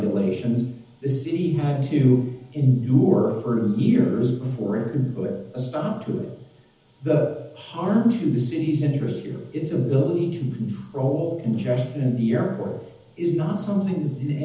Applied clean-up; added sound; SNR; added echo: none; none; none; reverberation time 1.3 s.